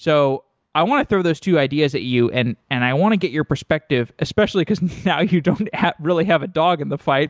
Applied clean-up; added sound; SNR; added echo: none; none; none; none.